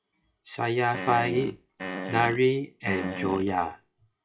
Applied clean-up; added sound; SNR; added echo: classical method WPE with log-MMSE.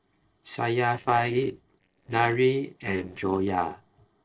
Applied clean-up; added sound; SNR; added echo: neural separator model SepFormer DNS4.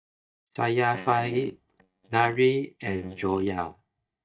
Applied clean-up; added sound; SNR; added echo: neural mask model DeepFilterNet 3.